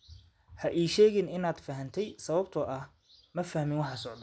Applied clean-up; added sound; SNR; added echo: none; none; none; none.